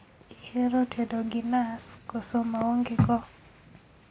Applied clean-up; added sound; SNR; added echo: none; none; none; none.